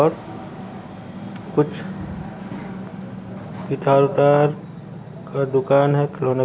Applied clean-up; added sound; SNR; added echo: none; none; none; none.